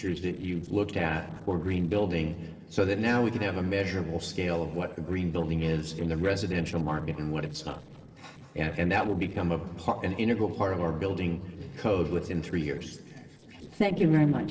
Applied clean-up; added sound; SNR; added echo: neural separator model SepFormer DNS4.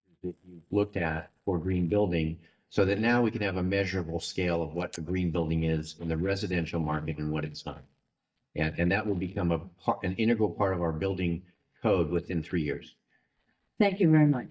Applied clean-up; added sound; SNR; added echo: neural mask model DeepFilterNet 3.